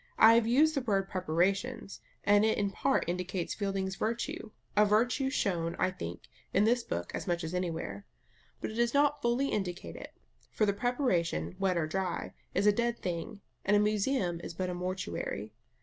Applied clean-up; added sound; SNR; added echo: none; none; none; none.